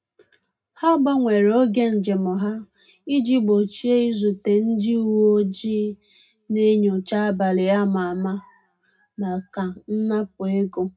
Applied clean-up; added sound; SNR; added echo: none; none; none; reverberation time 0.2 s.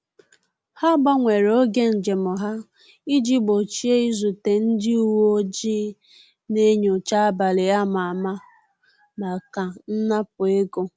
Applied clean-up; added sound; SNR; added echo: none; none; none; none.